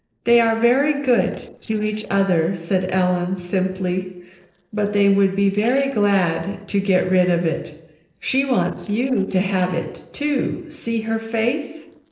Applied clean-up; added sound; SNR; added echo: neural separator model SepFormer DNS4.